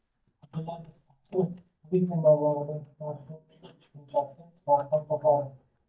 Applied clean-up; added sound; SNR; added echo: neural mask model DeepFilterNet 3.